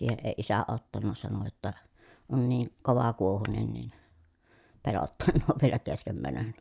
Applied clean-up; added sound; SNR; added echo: neural mask model DeepFilterNet 3.